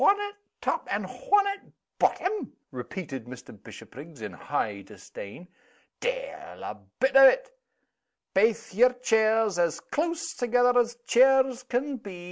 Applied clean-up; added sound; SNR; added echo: none; none; none; none.